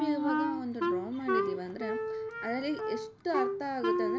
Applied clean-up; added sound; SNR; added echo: none; Wind instrument, woodwind instrument; -3 dB; none.